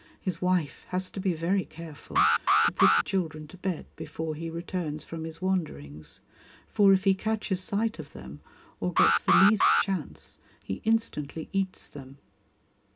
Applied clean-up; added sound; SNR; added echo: none; Alarm; -3 dB; reverberation time 0.3 s.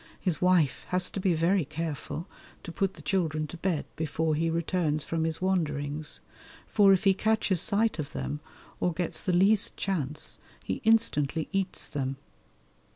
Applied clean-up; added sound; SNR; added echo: none; none; none; none.